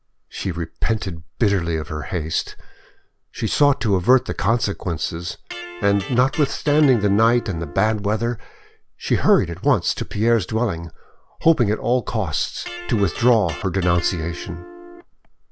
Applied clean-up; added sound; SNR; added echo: none; Electric guitar; 15 dB; none.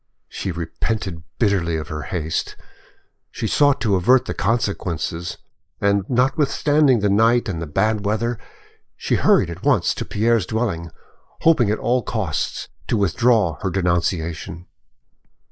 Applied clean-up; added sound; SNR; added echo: neural mask model Resemble Enhance denoiser.